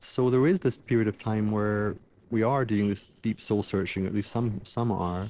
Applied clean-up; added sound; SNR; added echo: neural separator model SepFormer DNS4.